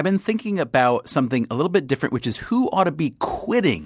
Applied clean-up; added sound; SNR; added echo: none; none; none; none.